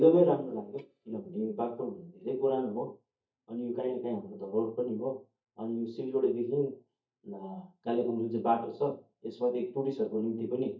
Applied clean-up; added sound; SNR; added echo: neural mask model DeepFilterNet 3.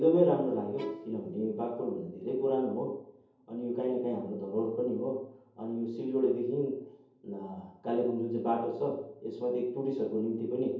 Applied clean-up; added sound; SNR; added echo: none; Bowed string instrument; 16 dB; reverberation time 0.7 s.